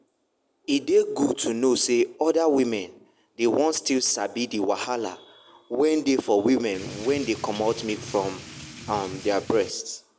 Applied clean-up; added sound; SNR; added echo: none; Drip / Rain; 14 dB; none.